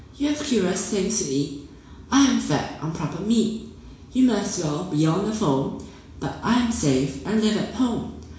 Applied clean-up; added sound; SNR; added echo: none; none; none; reverberation time 0.7 s.